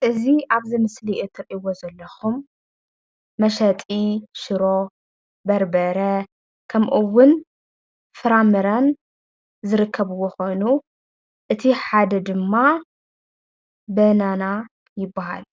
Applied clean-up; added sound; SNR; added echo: none; none; none; none.